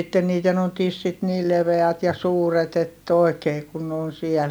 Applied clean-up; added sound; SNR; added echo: none; none; none; none.